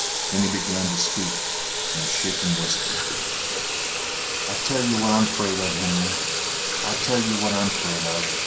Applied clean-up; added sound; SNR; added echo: none; Sink (filling or washing) / Water tap, faucet; -2 dB; reverberation time 0.5 s.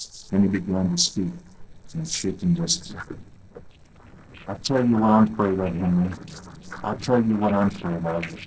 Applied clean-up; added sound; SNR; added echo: neural separator model SepFormer DNS4.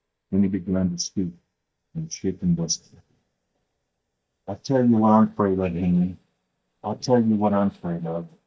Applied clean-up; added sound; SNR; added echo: neural mask model DeepFilterNet 3.